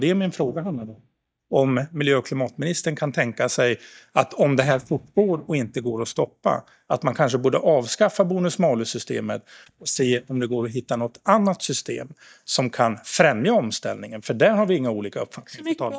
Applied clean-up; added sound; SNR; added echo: neural mask model DeepFilterNet 3.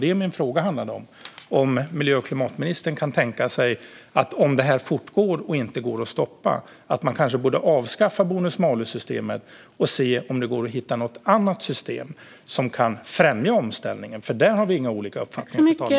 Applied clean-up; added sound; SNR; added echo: none; none; none; none.